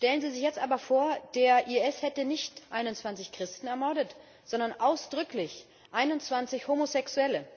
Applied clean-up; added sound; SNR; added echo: none; none; none; none.